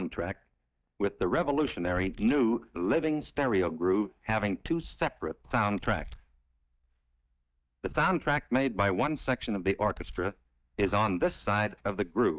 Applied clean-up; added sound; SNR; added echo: neural mask model DeepFilterNet 3.